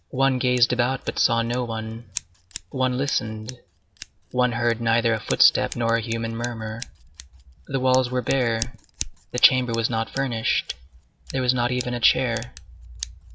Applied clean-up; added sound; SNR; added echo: none; Scissors; 15 dB; none.